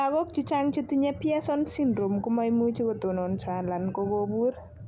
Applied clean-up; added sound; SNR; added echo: none; none; none; none.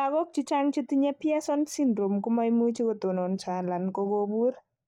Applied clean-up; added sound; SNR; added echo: neural mask model DeepFilterNet 3.